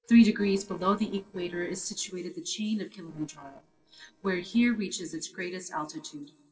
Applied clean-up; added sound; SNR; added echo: neural separator model SepFormer DNS4.